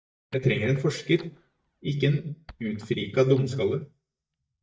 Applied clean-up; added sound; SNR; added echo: neural mask model DeepFilterNet 3.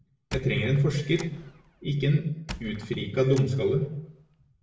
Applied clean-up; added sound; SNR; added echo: none; Squeak; 18 dB; reverberation time 0.8 s.